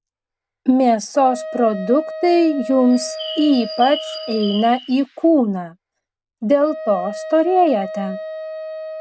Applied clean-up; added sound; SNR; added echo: none; Bird + Wind instrument, woodwind instrument; 12 dB; none.